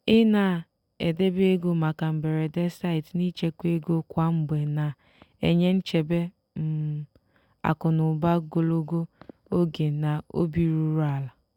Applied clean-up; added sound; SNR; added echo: none; none; none; none.